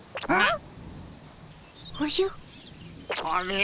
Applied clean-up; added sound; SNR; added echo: none; Thunder; 17 dB; none.